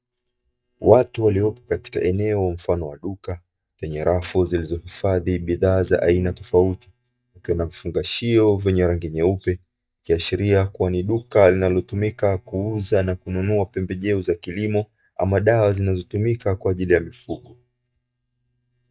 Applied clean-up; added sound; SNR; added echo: neural mask model DeepFilterNet 3.